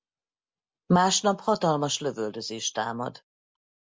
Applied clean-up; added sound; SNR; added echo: none; none; none; none.